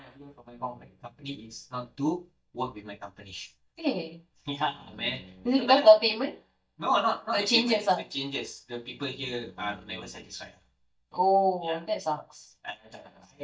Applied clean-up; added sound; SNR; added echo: neural mask model DeepFilterNet 3.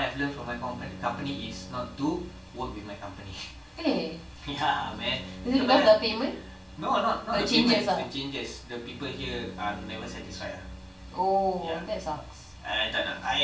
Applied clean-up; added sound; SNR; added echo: none; Bowed string instrument; 17 dB; reverberation time 0.3 s.